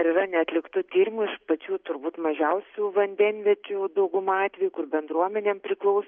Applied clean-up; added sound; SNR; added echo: none; none; none; none.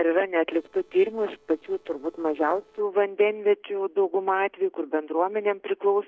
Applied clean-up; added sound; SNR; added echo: neural separator model SepFormer DNS4.